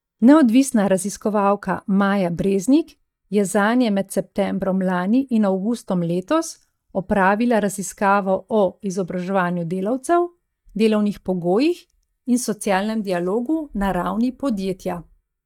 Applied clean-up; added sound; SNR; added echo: neural mask model DeepFilterNet 3.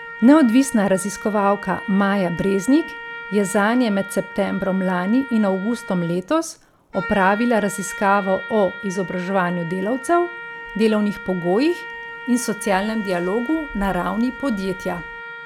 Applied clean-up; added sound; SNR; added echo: none; Trumpet; 13 dB; none.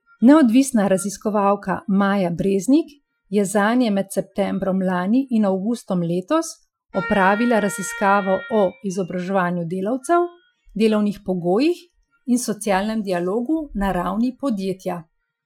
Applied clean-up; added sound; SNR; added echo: classical method Wiener filter.